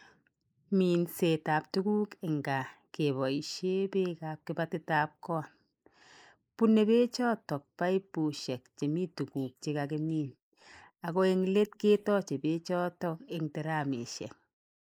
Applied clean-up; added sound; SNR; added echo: neural mask model Resemble Enhance denoiser.